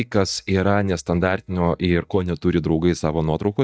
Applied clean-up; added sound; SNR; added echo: neural mask model DeepFilterNet 3.